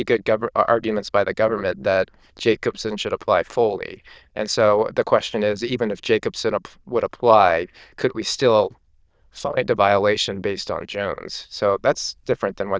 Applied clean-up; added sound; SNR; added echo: neural diffusion model UNIVERSE++.